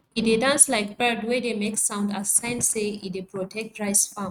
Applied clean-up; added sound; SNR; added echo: neural mask model RNNoise.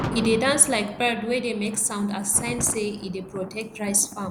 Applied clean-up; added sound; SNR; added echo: none; Thunder; 11 dB; none.